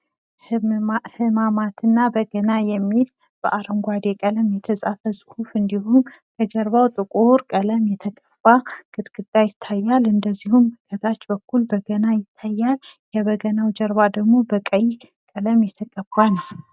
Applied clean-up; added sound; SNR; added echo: none; none; none; none.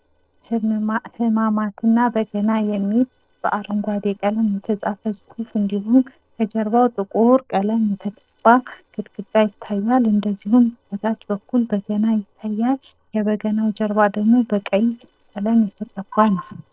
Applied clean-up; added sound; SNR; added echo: neural separator model SepFormer DNS4.